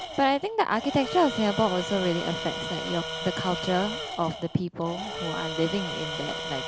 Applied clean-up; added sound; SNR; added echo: none; Tools; 7 dB; none.